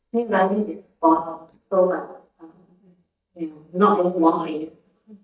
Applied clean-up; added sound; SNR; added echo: neural mask model DeepFilterNet 3.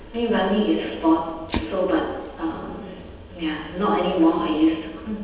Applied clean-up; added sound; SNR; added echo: none; Fire; 15 dB; reverberation time 1.1 s.